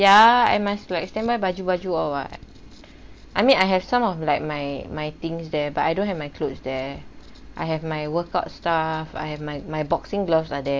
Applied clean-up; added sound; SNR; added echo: none; none; none; none.